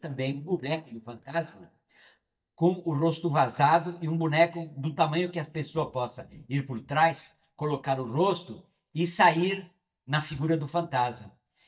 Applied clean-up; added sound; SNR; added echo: neural mask model DeepFilterNet 3.